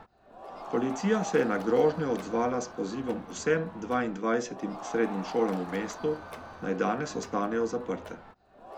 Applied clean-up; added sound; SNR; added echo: none; Crowd; 13 dB; none.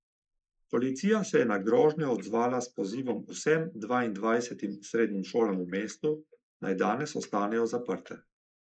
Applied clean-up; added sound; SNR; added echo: neural mask model Resemble Enhance denoiser.